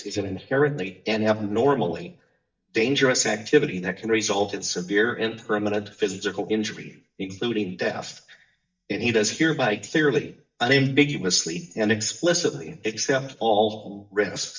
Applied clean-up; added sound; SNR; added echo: neural mask model DeepFilterNet 3.